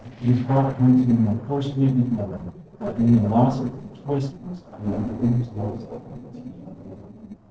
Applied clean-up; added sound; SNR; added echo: neural separator model SepFormer DNS4.